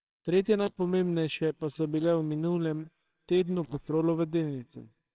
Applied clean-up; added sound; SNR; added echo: neural separator model SepFormer WHAMR!.